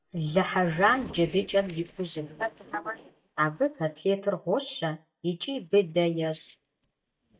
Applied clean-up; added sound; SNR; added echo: neural mask model DeepFilterNet 3.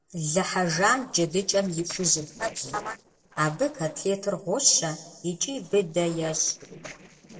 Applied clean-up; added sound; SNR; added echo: neural separator model SepFormer DNS4.